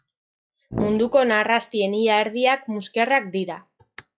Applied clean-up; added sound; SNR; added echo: classical method log-MMSE.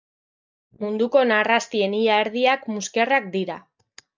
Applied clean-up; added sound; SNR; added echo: neural mask model DeepFilterNet 3.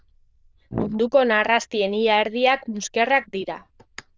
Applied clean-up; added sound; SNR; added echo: neural diffusion model UNIVERSE++.